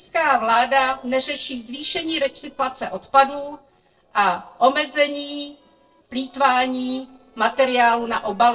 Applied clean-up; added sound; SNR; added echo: neural separator model SepFormer DNS4.